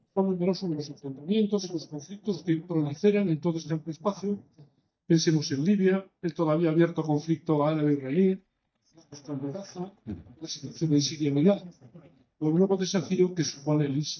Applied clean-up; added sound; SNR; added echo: neural mask model DeepFilterNet 3.